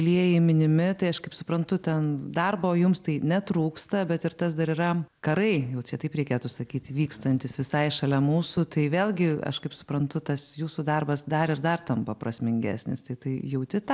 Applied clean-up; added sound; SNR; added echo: none; none; none; none.